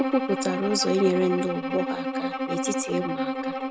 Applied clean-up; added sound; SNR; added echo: none; Bowed string instrument; 2 dB; none.